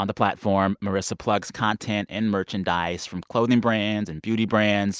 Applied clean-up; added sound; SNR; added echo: none; none; none; none.